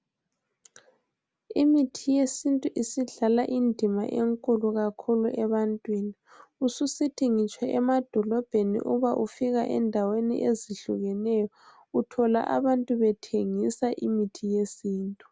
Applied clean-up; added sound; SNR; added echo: none; none; none; none.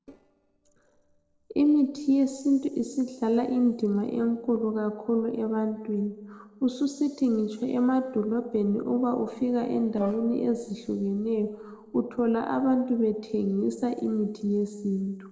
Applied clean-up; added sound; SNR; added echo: neural separator model SepFormer DNS4.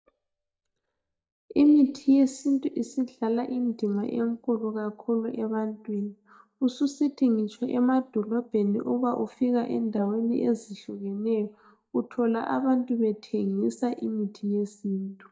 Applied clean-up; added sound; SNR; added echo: neural mask model DeepFilterNet 3.